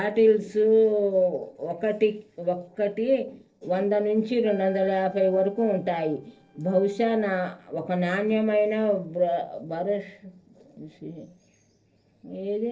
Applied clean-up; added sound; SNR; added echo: neural separator model SepFormer DNS4.